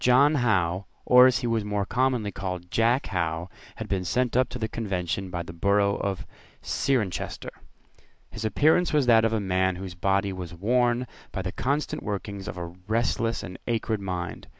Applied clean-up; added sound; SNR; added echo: none; none; none; none.